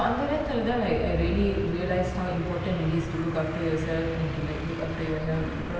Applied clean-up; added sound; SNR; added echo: none; Traffic noise, roadway noise; 14 dB; none.